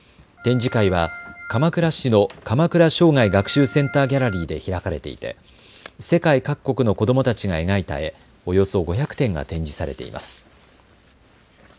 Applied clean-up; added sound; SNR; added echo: none; Organ; 15 dB; none.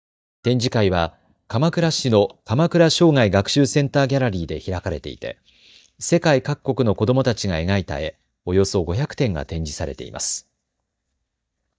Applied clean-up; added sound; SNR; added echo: neural mask model DeepFilterNet 3.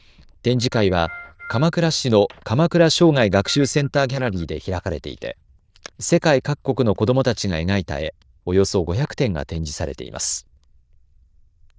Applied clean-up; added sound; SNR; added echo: neural diffusion model UNIVERSE++.